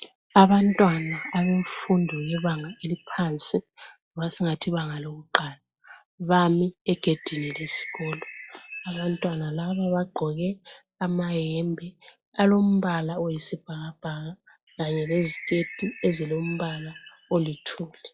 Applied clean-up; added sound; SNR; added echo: classical method log-MMSE.